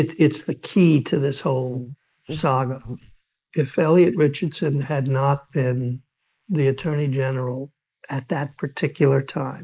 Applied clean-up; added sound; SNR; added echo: neural mask model Resemble Enhance denoiser.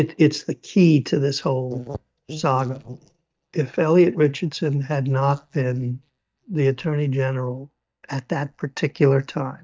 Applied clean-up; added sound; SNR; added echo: neural mask model DeepFilterNet 3.